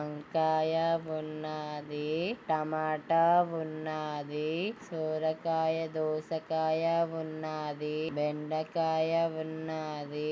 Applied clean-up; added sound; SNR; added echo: none; none; none; none.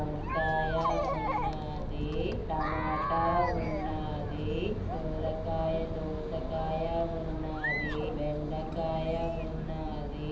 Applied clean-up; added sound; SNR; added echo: none; Chatter; 0 dB; reverberation time 1.2 s.